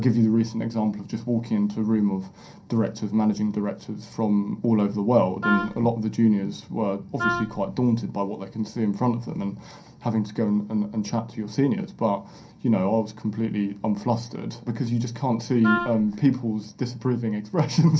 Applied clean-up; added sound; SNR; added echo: none; Wind instrument, woodwind instrument; 5 dB; reverberation time 0.3 s.